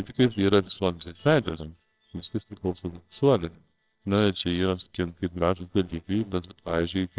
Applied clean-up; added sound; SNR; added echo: neural separator model SepFormer WHAMR!.